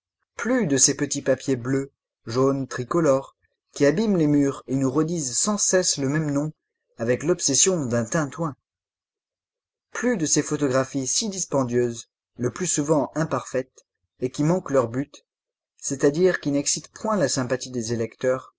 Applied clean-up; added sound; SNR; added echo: none; none; none; none.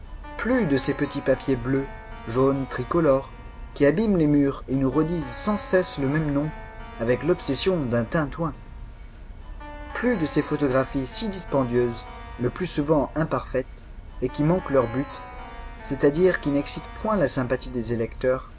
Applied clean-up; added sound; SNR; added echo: none; Keyboard (musical); 14 dB; none.